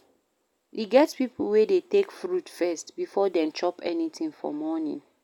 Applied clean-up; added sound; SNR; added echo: none; none; none; none.